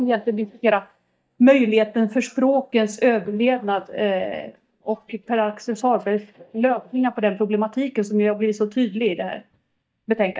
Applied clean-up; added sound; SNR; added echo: neural mask model DeepFilterNet 3.